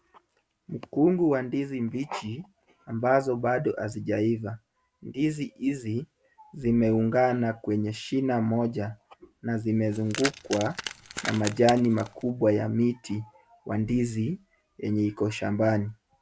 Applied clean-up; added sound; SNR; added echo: none; Keys jangling; 10 dB; none.